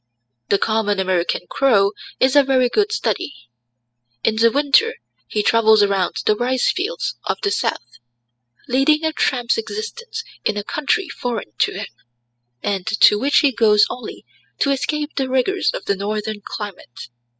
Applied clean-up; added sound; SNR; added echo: classical method spectral subtraction.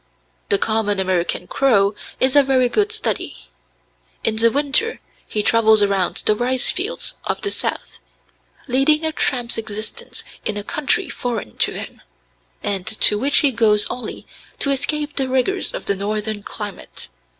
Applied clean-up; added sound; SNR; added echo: none; none; none; none.